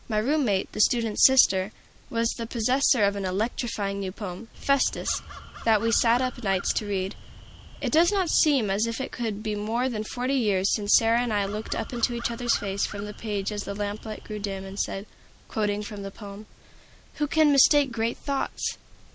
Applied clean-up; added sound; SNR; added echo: none; Crow; 15 dB; none.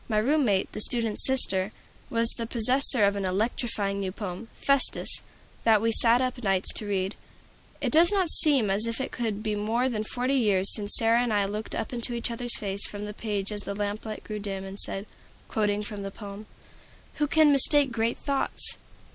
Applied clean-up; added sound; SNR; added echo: none; none; none; none.